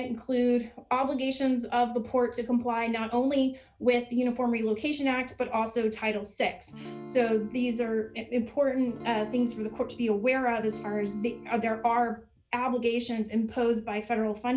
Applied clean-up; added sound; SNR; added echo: none; Acoustic guitar / Strum; 15 dB; none.